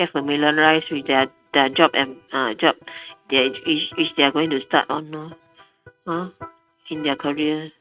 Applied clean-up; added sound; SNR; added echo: neural mask model RNNoise.